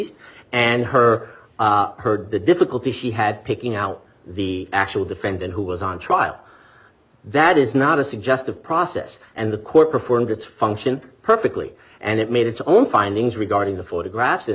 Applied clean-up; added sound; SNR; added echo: none; none; none; none.